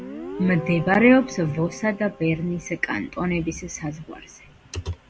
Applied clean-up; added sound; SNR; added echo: none; Guitar; 16 dB; none.